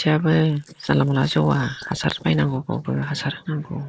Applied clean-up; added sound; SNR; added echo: neural mask model Resemble Enhance denoiser.